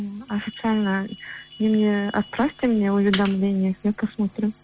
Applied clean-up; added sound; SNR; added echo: none; Bell; 19 dB; none.